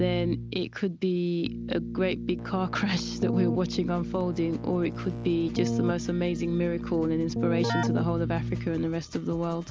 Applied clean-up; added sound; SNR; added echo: none; Keyboard (musical); 4 dB; none.